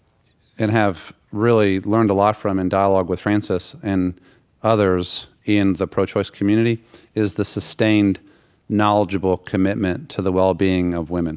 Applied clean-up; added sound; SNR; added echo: none; none; none; none.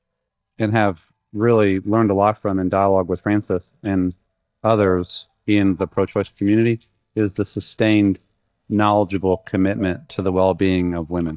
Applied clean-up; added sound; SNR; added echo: neural mask model DeepFilterNet 3.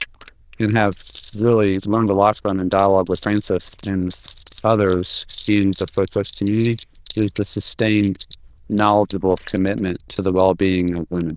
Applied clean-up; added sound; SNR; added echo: neural diffusion model UNIVERSE++.